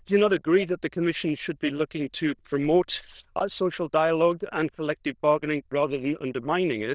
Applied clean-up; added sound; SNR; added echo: neural diffusion model UNIVERSE++.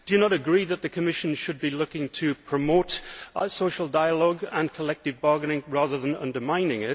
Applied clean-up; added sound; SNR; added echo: none; none; none; none.